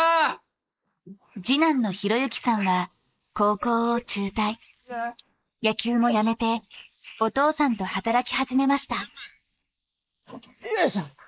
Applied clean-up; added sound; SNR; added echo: neural mask model Resemble Enhance denoiser.